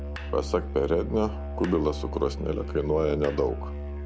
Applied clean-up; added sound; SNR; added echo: none; Musical instrument; 6 dB; none.